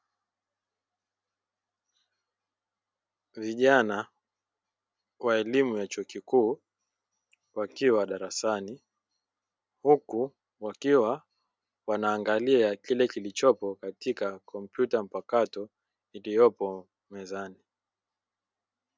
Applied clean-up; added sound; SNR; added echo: none; none; none; none.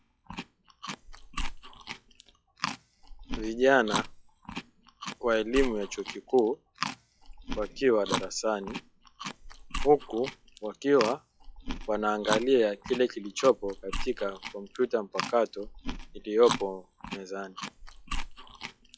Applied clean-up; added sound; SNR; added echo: classical method log-MMSE.